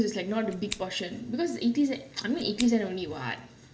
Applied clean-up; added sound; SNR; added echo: none; Scissors; 12 dB; reverberation time 2.4 s.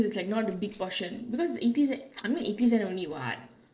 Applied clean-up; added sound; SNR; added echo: neural separator model SepFormer DNS4.